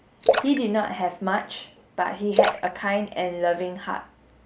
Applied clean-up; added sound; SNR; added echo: none; Splash, splatter; 2 dB; none.